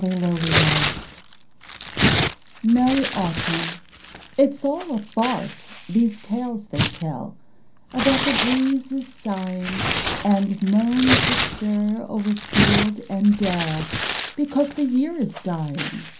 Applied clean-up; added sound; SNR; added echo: none; Tearing; 3 dB; reverberation time 0.3 s.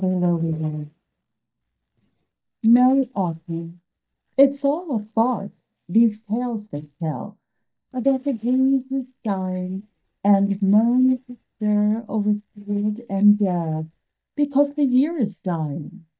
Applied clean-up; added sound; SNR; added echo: neural mask model DeepFilterNet 3.